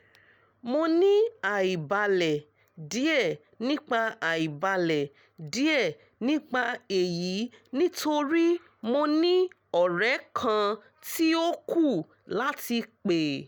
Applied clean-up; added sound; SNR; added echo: none; none; none; none.